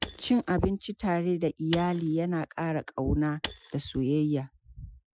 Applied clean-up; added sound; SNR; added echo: classical method Wiener filter.